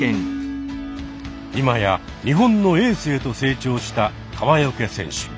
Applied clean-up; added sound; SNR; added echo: none; Keyboard (musical); 13 dB; none.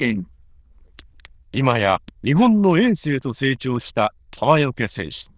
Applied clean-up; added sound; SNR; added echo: neural diffusion model UNIVERSE++.